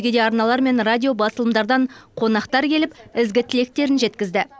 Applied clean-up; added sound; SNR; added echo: none; none; none; none.